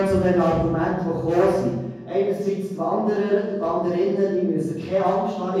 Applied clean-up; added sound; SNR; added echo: none; none; none; reverberation time 1.3 s.